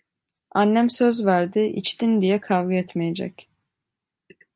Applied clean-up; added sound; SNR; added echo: none; none; none; none.